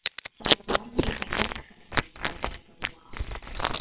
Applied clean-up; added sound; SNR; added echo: neural separator model SepFormer WHAMR!.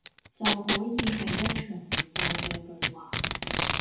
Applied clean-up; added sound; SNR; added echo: none; Packing tape, duct tape; -4 dB; reverberation time 0.8 s.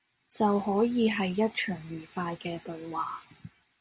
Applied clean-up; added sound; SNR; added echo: none; none; none; none.